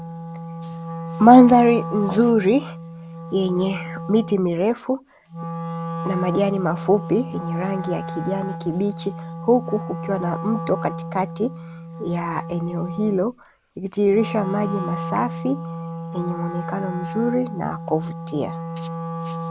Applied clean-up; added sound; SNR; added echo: none; Wind instrument, woodwind instrument; 9 dB; none.